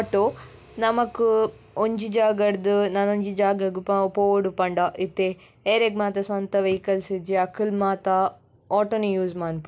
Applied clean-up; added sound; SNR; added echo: none; none; none; none.